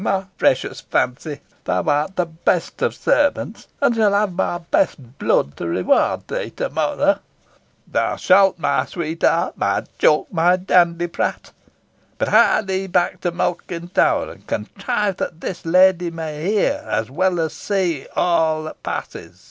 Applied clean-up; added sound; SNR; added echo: none; none; none; none.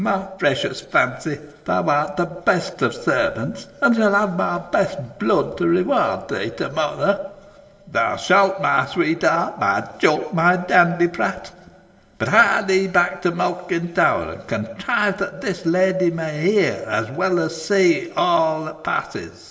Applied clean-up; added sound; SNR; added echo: none; none; none; reverberation time 1.6 s.